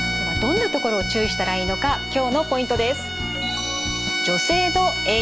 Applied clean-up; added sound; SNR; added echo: none; Bowed string instrument; 4 dB; none.